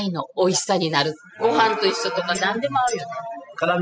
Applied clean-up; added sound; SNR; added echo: classical method spectral subtraction.